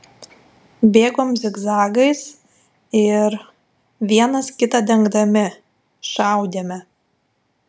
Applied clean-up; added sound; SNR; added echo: none; none; none; none.